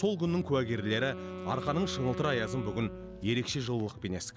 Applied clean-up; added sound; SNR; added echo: none; Wind instrument, woodwind instrument; 11 dB; none.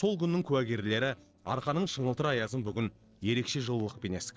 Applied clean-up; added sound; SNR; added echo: neural separator model SepFormer DNS4.